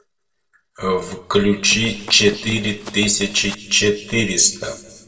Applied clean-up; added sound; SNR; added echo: neural separator model SepFormer DNS4.